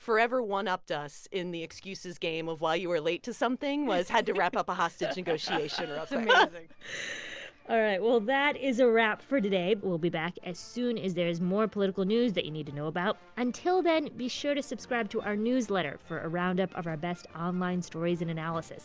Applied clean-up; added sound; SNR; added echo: none; none; none; none.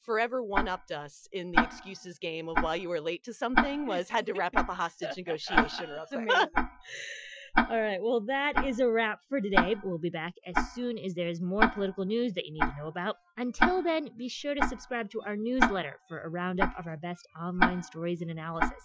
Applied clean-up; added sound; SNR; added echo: classical method Wiener filter.